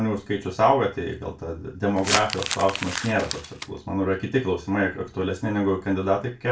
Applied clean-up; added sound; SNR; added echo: none; Crumpling, crinkling; 5 dB; reverberation time 0.2 s.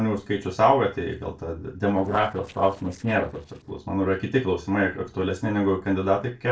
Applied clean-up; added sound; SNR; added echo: neural separator model SepFormer DNS4.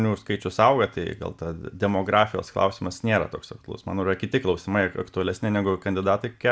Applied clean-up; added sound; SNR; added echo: none; none; none; none.